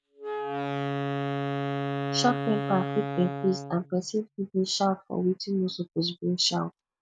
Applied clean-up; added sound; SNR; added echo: none; Wind instrument, woodwind instrument; 4 dB; none.